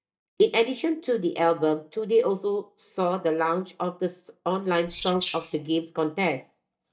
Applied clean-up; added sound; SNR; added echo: neural mask model DeepFilterNet 3.